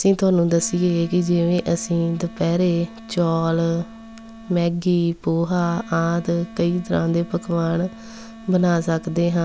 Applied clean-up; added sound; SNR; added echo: none; Wind instrument, woodwind instrument; 19 dB; none.